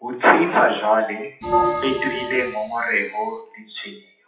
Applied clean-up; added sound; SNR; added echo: classical method WPE with log-MMSE.